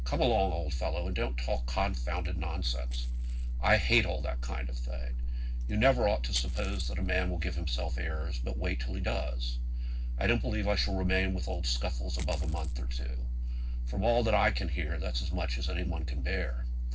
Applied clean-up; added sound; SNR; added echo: neural separator model SepFormer DNS4.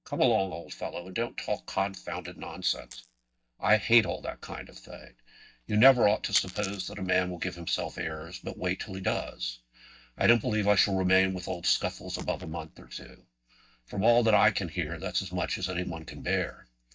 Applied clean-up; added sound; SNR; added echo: neural mask model DeepFilterNet 3.